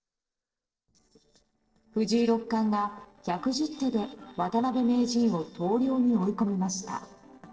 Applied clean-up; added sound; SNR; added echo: neural separator model SepFormer DNS4.